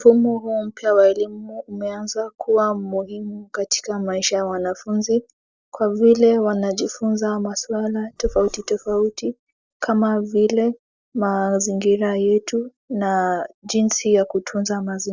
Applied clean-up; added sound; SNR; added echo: neural separator model SepFormer DNS4.